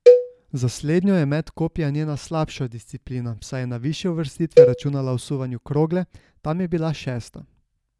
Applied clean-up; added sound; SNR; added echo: none; Cowbell; -5 dB; none.